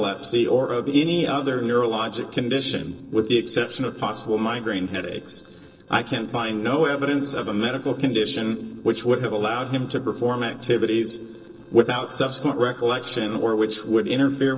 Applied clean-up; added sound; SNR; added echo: neural separator model SepFormer DNS4.